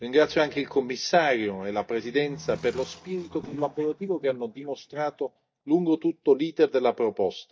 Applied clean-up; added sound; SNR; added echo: neural mask model DeepFilterNet 3.